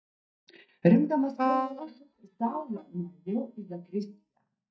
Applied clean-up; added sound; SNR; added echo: neural mask model DeepFilterNet 3.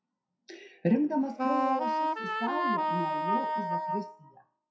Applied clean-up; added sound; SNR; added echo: classical method WPE with log-MMSE.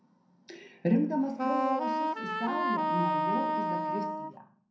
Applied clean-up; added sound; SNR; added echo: none; Wind instrument, woodwind instrument; -3 dB; reverberation time 0.5 s.